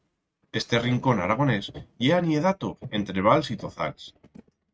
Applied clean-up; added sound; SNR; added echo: neural mask model RNNoise.